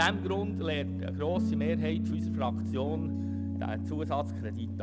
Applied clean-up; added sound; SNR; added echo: none; Piano; -3 dB; none.